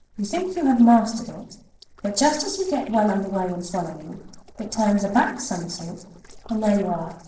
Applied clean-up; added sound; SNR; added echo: neural separator model SepFormer DNS4.